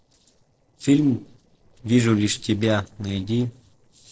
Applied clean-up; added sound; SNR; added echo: neural separator model SepFormer DNS4.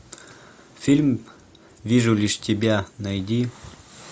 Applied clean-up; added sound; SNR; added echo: none; none; none; none.